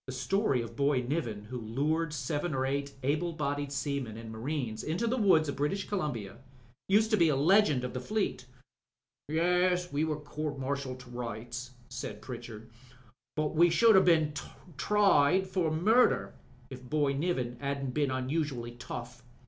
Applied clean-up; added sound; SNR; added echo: none; none; none; none.